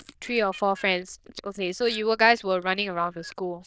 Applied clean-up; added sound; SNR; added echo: neural diffusion model UNIVERSE++.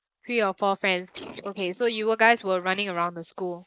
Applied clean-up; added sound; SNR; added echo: neural mask model Resemble Enhance denoiser.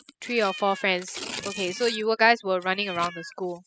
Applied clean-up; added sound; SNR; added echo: classical method spectral subtraction.